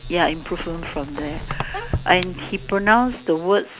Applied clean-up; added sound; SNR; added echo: none; Squeak; 9 dB; none.